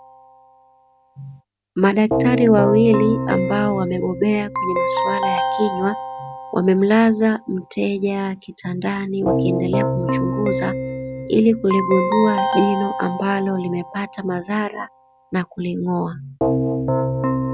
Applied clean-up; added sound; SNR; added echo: none; Keyboard (musical); 3 dB; none.